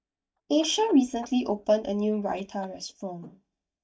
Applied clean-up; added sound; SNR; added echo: neural mask model DeepFilterNet 3.